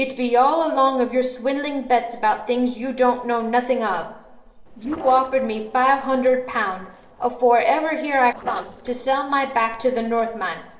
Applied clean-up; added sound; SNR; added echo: neural separator model SepFormer DNS4.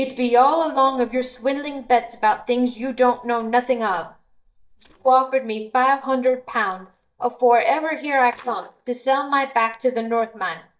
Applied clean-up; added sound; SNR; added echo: neural mask model DeepFilterNet 3.